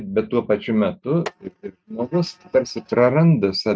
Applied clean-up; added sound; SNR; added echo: neural mask model RNNoise.